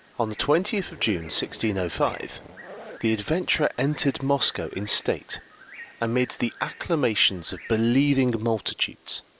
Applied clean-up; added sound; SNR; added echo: none; Zipper (clothing) + Bird; 19 dB; none.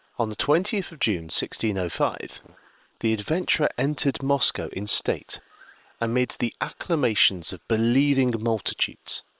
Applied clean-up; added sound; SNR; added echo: neural separator model SepFormer WHAM!.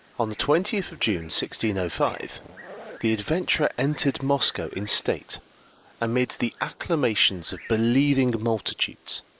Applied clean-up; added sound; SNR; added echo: neural mask model Resemble Enhance denoiser.